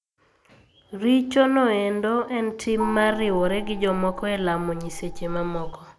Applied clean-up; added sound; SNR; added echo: none; Gong; 8 dB; none.